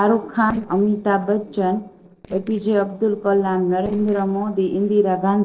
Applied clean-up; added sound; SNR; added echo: neural separator model SepFormer DNS4.